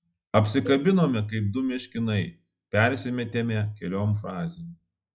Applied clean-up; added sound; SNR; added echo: classical method log-MMSE.